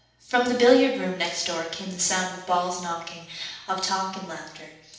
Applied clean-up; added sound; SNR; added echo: none; none; none; reverberation time 0.8 s.